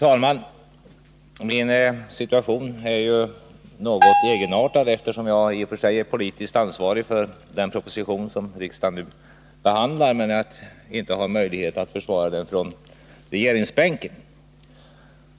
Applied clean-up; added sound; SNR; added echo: none; Bell; -2 dB; none.